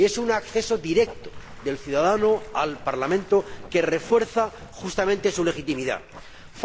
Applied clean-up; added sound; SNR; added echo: none; Writing + Bathtub (filling or washing); 17 dB; none.